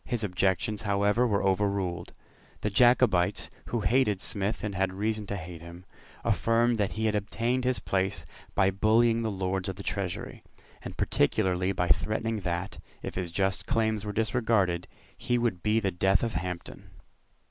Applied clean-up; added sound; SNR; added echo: none; none; none; none.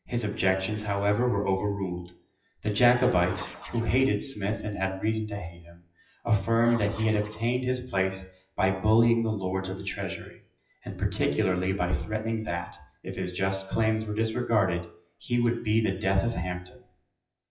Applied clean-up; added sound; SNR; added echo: classical method WPE with log-MMSE.